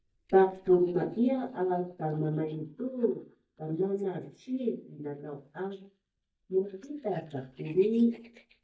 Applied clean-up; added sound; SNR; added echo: neural mask model DeepFilterNet 3.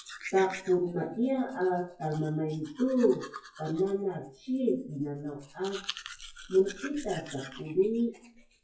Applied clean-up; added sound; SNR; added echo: classical method WPE with log-MMSE.